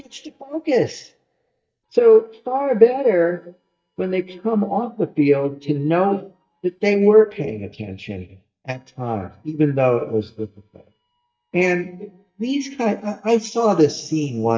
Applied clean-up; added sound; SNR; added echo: neural mask model DeepFilterNet 3.